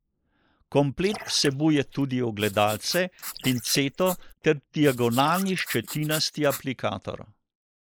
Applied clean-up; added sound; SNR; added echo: neural mask model Resemble Enhance denoiser.